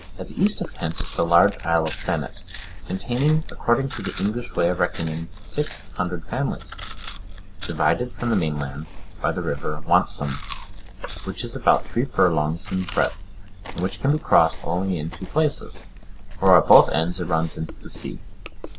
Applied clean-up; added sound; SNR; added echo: none; Chewing, mastication; 7 dB; none.